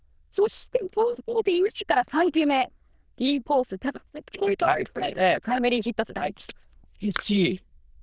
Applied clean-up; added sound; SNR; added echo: neural diffusion model UNIVERSE++.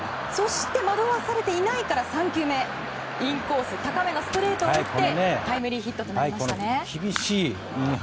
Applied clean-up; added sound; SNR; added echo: none; Coin (dropping); 13 dB; none.